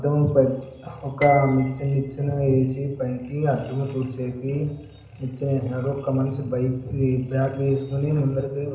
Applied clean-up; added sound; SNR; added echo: none; Piano; 15 dB; reverberation time 0.9 s.